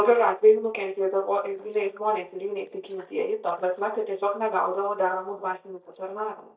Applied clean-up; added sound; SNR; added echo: neural mask model DeepFilterNet 3.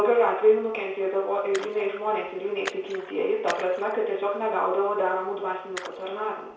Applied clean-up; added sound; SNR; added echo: none; Splash, splatter; 18 dB; reverberation time 0.6 s.